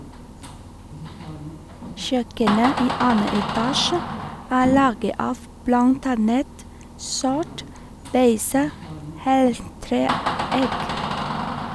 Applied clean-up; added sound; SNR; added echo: none; Door; 7 dB; none.